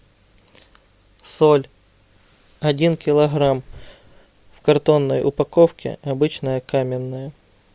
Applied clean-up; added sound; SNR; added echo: none; none; none; none.